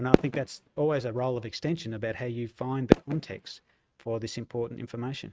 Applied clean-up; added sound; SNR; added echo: neural mask model RNNoise.